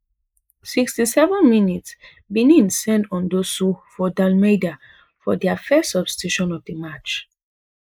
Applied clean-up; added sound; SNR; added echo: neural mask model Resemble Enhance denoiser.